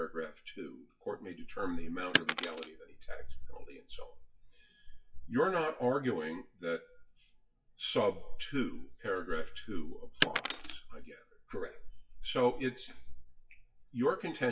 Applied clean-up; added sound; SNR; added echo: classical method WPE with log-MMSE.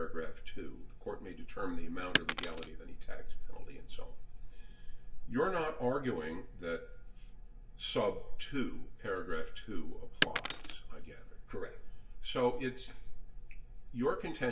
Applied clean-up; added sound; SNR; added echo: none; Shatter; 1 dB; reverberation time 0.2 s.